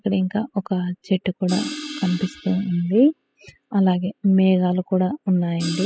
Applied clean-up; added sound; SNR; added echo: classical method spectral subtraction.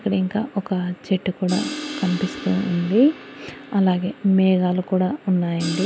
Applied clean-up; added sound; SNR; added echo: none; Crash cymbal; 14 dB; none.